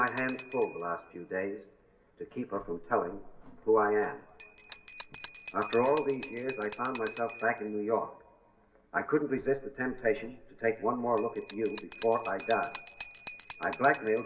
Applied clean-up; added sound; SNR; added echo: none; Bell; 1 dB; reverberation time 1.6 s.